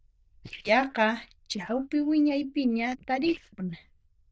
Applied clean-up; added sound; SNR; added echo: neural diffusion model UNIVERSE++.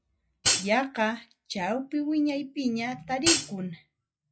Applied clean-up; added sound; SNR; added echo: classical method log-MMSE.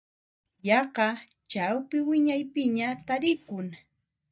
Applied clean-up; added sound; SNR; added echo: neural mask model DeepFilterNet 3.